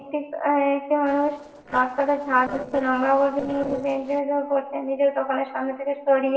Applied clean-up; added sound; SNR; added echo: neural separator model SepFormer DNS4.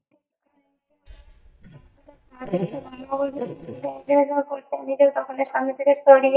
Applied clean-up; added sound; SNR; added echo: neural mask model DeepFilterNet 3.